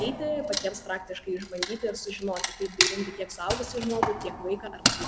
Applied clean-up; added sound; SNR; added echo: none; Wood; 0 dB; none.